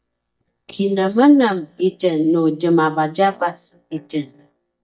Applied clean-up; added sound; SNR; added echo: neural mask model DeepFilterNet 3.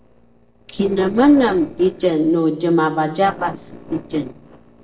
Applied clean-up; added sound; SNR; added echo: neural separator model SepFormer DNS4.